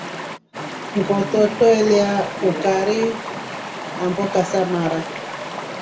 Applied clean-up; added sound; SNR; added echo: none; Stream; 9 dB; reverberation time 0.5 s.